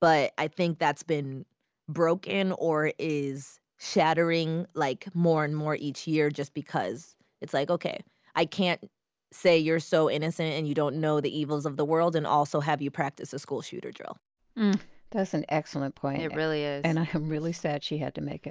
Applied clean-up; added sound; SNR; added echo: none; none; none; none.